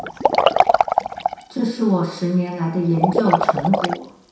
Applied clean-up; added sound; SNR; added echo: none; Liquid; -2 dB; reverberation time 0.7 s.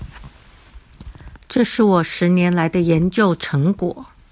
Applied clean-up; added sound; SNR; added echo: none; none; none; none.